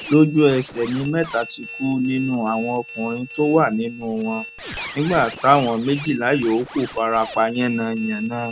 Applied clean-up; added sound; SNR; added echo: none; Squeak; 14 dB; none.